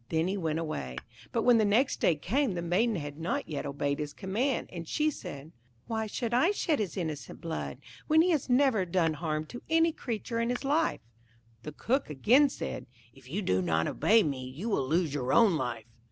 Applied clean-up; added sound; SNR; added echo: none; Tap / Hammer; 20 dB; none.